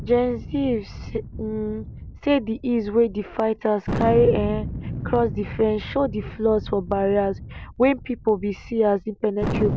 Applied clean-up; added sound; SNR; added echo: none; Thunder; 9 dB; none.